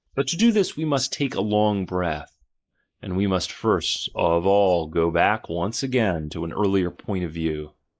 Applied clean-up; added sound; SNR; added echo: neural mask model Resemble Enhance denoiser.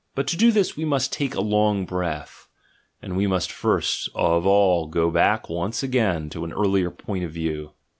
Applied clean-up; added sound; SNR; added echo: none; none; none; none.